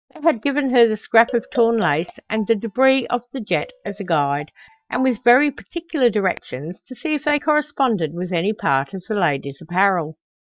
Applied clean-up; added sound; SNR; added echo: neural mask model DeepFilterNet 3.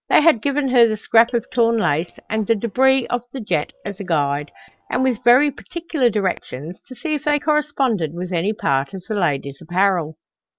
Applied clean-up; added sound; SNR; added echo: neural separator model SepFormer DNS4.